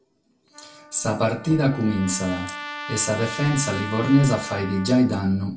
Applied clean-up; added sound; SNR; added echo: none; Trumpet; 13 dB; reverberation time 0.2 s.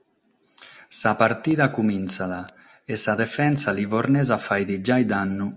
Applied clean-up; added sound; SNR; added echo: none; none; none; none.